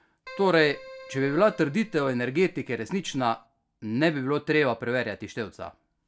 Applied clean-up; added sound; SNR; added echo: none; Keyboard (musical); 19 dB; none.